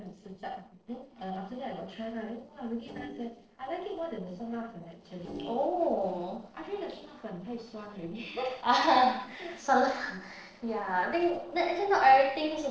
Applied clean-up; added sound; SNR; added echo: neural separator model SepFormer DNS4.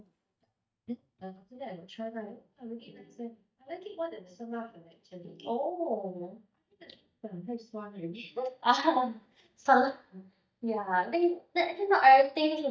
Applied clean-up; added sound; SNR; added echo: neural mask model DeepFilterNet 3.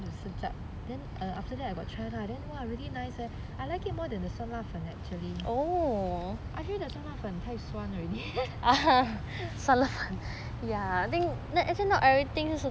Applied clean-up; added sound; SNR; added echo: none; none; none; none.